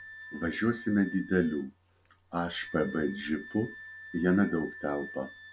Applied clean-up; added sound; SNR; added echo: none; Wind instrument, woodwind instrument; 15 dB; none.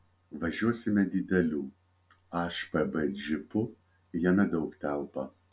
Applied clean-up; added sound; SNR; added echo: none; none; none; none.